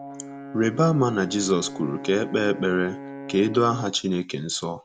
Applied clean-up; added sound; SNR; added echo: none; Brass instrument; 14 dB; none.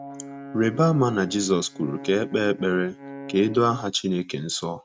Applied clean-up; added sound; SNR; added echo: neural mask model RNNoise.